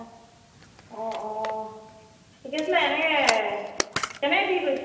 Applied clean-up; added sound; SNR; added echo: none; Camera; 8 dB; reverberation time 1.0 s.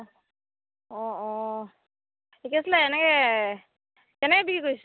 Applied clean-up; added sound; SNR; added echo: none; none; none; none.